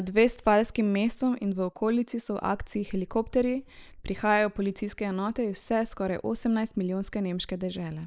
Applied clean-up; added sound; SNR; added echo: neural mask model Resemble Enhance denoiser.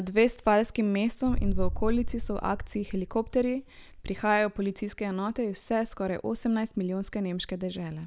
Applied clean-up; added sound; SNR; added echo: none; Boom; 2 dB; none.